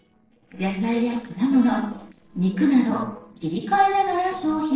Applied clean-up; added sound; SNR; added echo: neural separator model SepFormer DNS4.